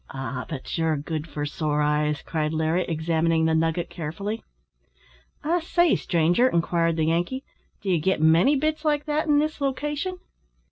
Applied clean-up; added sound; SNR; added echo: none; none; none; none.